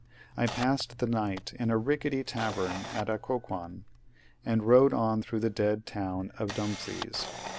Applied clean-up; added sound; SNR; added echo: none; Camera; 14 dB; none.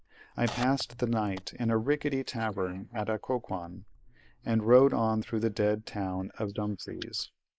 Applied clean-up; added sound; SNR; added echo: neural mask model Resemble Enhance denoiser.